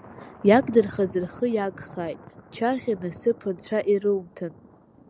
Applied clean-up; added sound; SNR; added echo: none; Thunder; 18 dB; none.